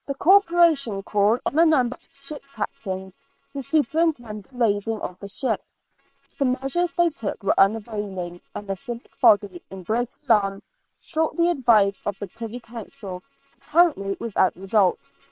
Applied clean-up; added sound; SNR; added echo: neural separator model SepFormer WHAM!.